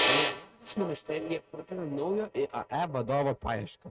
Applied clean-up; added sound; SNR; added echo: neural mask model RNNoise.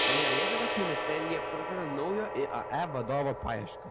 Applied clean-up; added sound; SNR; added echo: none; Gong; -1 dB; none.